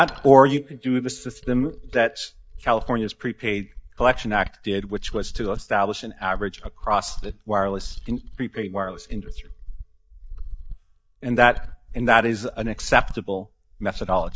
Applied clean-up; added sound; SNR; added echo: neural mask model DeepFilterNet 3.